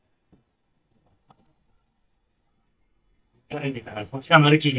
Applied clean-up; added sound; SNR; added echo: neural mask model DeepFilterNet 3.